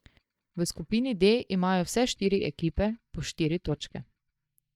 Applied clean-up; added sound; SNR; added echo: neural mask model DeepFilterNet 3.